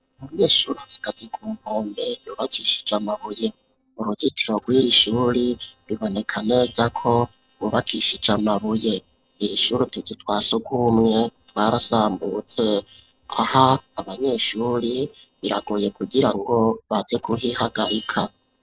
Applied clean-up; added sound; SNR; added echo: neural separator model SepFormer DNS4.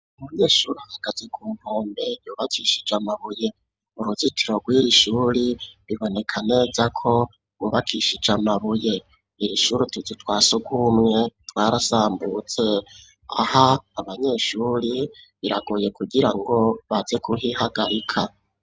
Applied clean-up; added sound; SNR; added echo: none; none; none; none.